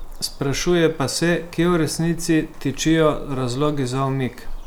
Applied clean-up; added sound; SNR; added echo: none; Bird vocalization, bird call, bird song; 11 dB; none.